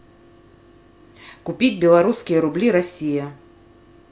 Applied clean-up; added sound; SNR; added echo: none; none; none; none.